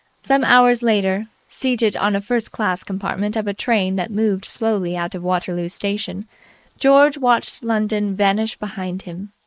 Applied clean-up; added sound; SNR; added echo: neural mask model Resemble Enhance denoiser.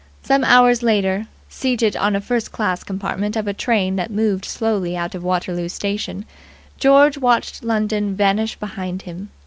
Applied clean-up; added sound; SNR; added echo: none; none; none; none.